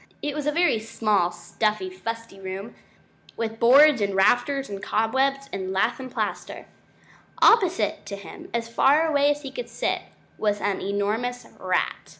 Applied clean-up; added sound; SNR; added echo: none; none; none; none.